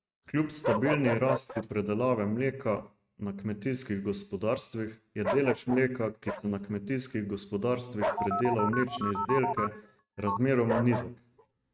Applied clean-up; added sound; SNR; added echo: neural mask model RNNoise.